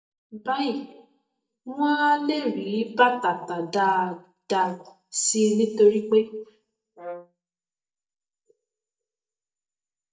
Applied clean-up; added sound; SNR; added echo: neural mask model DeepFilterNet 3.